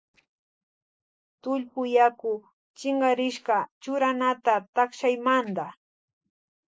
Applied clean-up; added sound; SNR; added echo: neural separator model SepFormer DNS4.